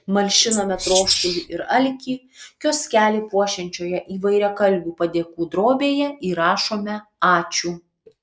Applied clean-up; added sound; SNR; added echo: neural mask model Resemble Enhance denoiser.